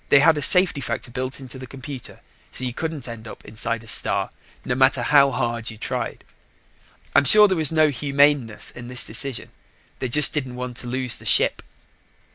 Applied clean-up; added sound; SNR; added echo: none; none; none; none.